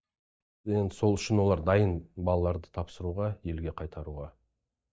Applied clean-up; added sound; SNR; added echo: neural mask model DeepFilterNet 3.